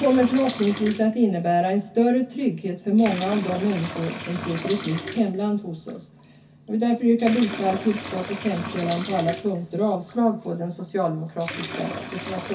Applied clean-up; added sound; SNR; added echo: none; Bathtub (filling or washing) / Liquid; 12 dB; reverberation time 0.3 s.